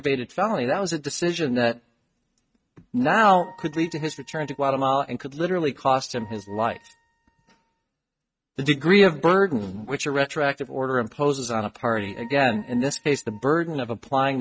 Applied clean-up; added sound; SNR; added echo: neural mask model RNNoise.